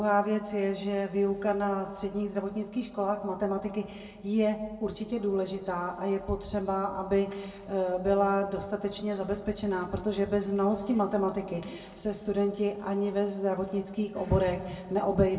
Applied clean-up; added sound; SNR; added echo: none; none; none; reverberation time 1.1 s.